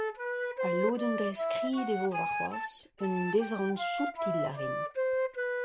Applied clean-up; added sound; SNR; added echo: none; Wind instrument, woodwind instrument; 0 dB; none.